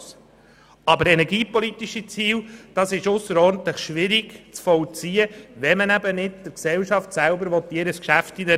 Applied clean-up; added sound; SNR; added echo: none; none; none; none.